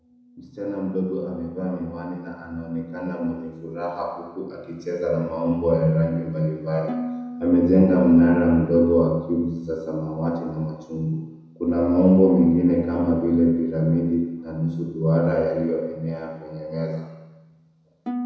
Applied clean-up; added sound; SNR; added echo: none; Harp; 19 dB; reverberation time 1.0 s.